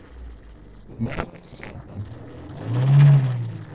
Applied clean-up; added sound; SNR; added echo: neural separator model SepFormer DNS4.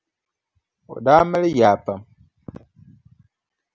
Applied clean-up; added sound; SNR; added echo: none; none; none; none.